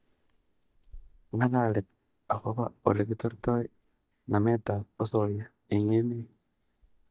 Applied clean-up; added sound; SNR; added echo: neural mask model DeepFilterNet 3.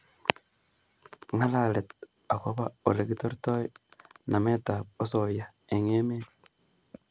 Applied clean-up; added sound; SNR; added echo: none; none; none; none.